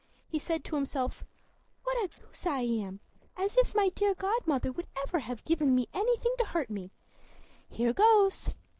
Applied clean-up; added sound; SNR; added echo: neural separator model SepFormer DNS4.